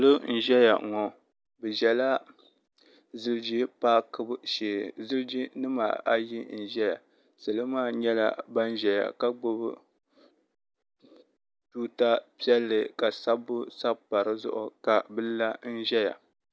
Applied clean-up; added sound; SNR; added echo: none; none; none; none.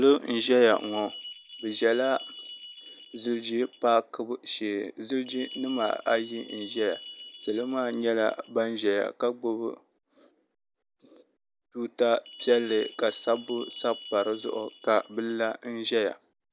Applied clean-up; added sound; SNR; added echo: none; Bell; 12 dB; none.